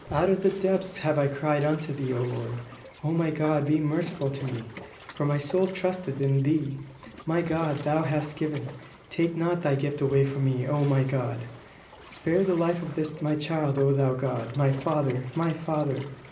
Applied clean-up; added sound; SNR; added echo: none; Waves, surf; 19 dB; reverberation time 0.5 s.